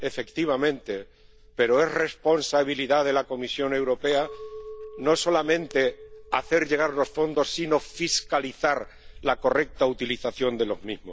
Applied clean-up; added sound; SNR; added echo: none; Chink, clink + Clock; 19 dB; none.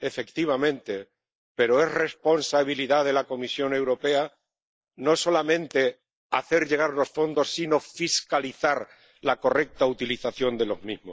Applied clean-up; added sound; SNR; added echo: neural mask model Resemble Enhance denoiser.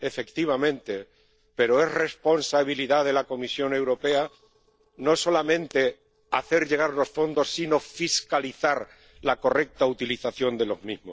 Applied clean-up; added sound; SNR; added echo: neural separator model SepFormer DNS4.